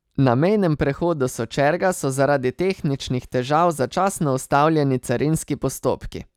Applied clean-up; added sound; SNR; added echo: none; none; none; none.